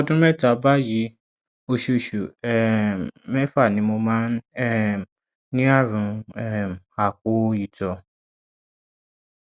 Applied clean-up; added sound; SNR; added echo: none; none; none; none.